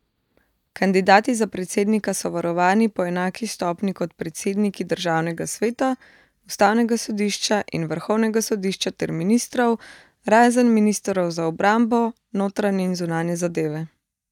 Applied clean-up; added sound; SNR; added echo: neural mask model DeepFilterNet 3.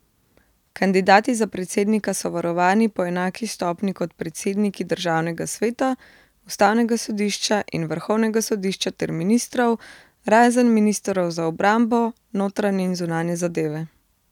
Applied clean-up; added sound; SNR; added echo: none; none; none; none.